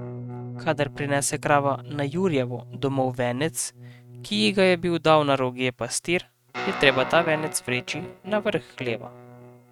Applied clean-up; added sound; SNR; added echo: neural mask model RNNoise.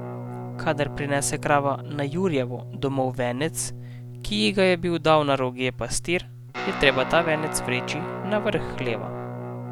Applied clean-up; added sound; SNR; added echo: none; Guitar; 9 dB; none.